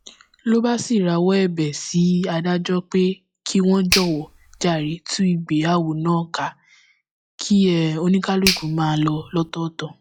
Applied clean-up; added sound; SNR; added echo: classical method log-MMSE.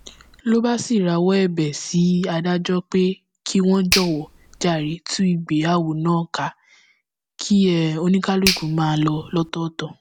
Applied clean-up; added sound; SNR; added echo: none; Finger snapping; 13 dB; none.